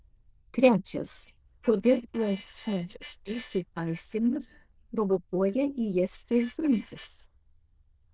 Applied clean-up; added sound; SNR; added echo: neural diffusion model UNIVERSE++.